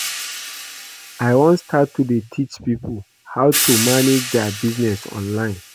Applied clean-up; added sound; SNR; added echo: none; Hi-hat; 7 dB; none.